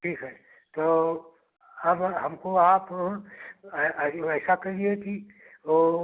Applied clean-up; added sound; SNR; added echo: none; none; none; none.